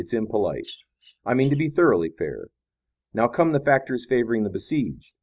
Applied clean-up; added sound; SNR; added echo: neural separator model SepFormer DNS4.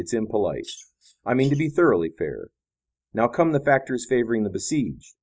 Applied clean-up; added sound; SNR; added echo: neural mask model Resemble Enhance denoiser.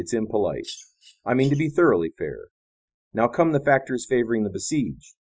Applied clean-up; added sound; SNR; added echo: classical method Wiener filter.